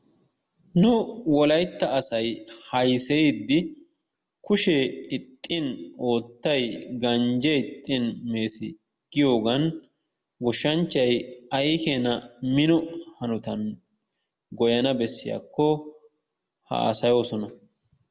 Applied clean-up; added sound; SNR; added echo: none; none; none; none.